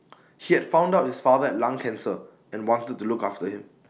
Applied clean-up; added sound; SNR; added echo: none; none; none; none.